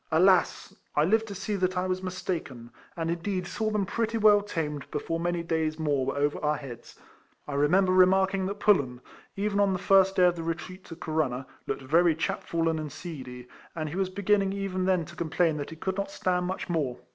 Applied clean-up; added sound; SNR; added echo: none; none; none; none.